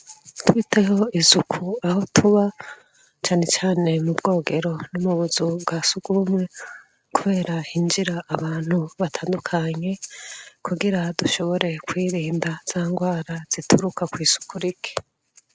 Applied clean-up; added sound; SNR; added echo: neural mask model RNNoise.